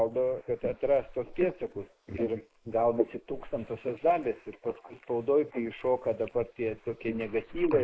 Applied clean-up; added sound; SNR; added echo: neural mask model Resemble Enhance denoiser.